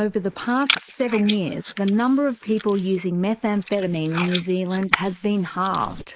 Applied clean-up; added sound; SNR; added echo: neural mask model Resemble Enhance denoiser.